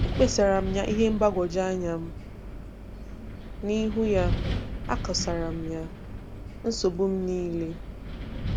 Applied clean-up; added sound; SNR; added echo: none; Wind; 4 dB; none.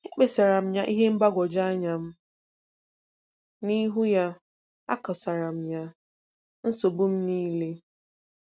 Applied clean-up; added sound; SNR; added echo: none; none; none; none.